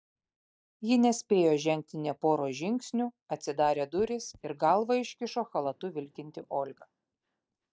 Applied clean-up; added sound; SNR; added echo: neural mask model DeepFilterNet 3.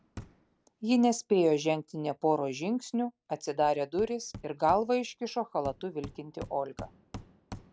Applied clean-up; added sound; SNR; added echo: none; Hammer; 19 dB; none.